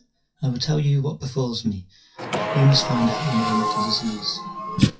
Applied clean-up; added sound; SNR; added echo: classical method WPE with log-MMSE.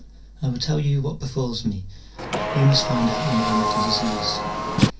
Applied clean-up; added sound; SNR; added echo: none; Car; 1 dB; reverberation time 0.3 s.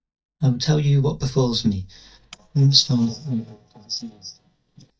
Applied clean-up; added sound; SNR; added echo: neural mask model DeepFilterNet 3.